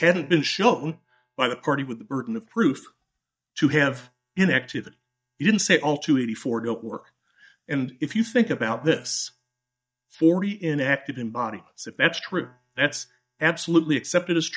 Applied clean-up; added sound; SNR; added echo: neural mask model DeepFilterNet 3.